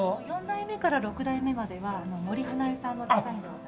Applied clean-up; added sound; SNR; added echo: none; none; none; none.